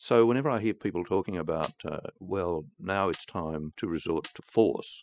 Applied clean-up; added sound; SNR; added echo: classical method spectral subtraction.